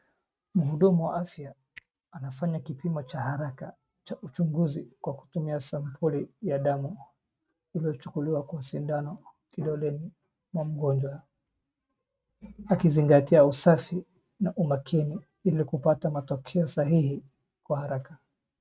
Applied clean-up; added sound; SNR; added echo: neural mask model RNNoise.